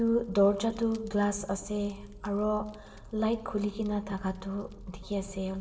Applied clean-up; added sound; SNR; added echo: none; Fire; 17 dB; reverberation time 0.8 s.